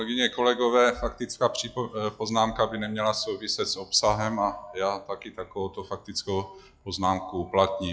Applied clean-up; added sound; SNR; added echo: classical method log-MMSE.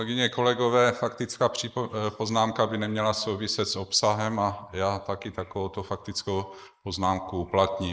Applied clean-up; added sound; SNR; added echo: neural mask model Resemble Enhance denoiser.